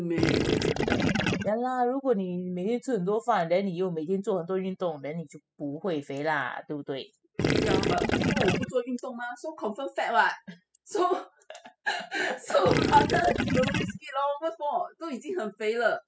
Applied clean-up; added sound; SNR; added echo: classical method spectral subtraction.